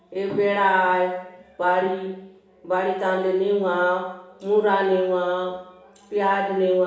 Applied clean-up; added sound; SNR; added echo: none; none; none; reverberation time 0.8 s.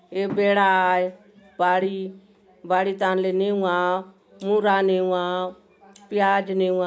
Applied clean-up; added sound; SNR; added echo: none; none; none; none.